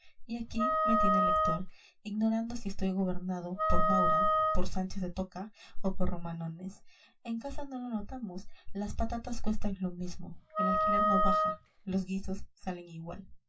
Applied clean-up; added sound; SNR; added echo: none; Wind instrument, woodwind instrument; -2 dB; reverberation time 0.1 s.